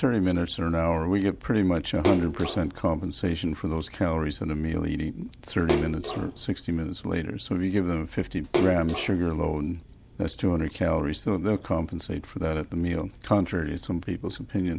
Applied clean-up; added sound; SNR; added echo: none; Splash, splatter; 7 dB; none.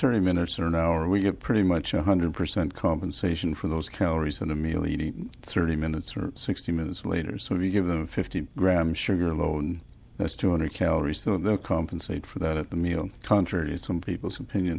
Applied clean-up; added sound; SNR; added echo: none; none; none; none.